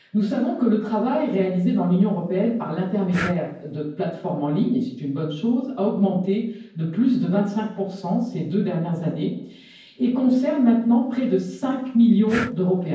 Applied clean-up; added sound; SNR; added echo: none; Breathing; 16 dB; reverberation time 0.9 s.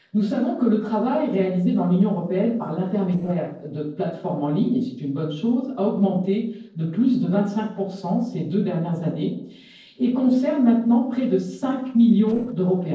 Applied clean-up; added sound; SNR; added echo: neural separator model SepFormer DNS4.